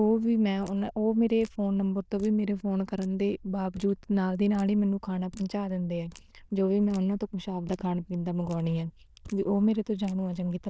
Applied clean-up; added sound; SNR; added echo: neural diffusion model UNIVERSE++.